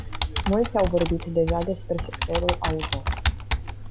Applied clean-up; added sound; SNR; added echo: none; Computer keyboard; 1 dB; none.